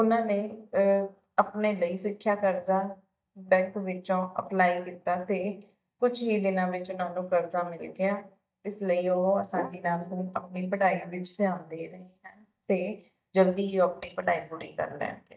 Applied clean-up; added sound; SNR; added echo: neural mask model DeepFilterNet 3.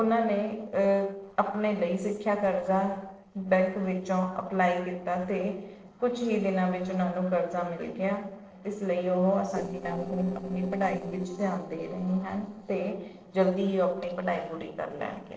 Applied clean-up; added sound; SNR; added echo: neural separator model SepFormer DNS4.